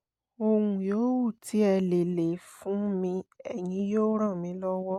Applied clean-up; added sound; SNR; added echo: none; none; none; none.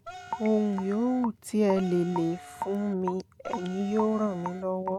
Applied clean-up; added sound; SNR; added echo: none; Wind instrument, woodwind instrument + Raindrop / Drip; 11 dB; none.